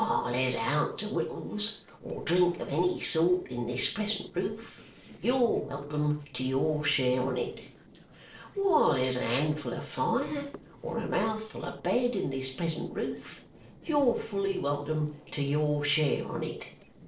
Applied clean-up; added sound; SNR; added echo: neural separator model SepFormer DNS4.